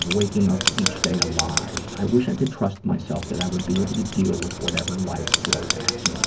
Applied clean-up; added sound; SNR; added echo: none; Writing; 3 dB; reverberation time 0.3 s.